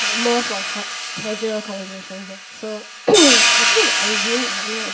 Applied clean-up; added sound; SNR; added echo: none; Hi-hat; -3 dB; reverberation time 0.5 s.